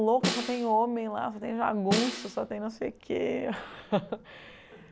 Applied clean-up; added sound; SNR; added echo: none; Snare drum; 4 dB; none.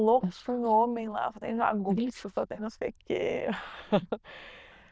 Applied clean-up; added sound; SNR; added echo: neural diffusion model UNIVERSE++.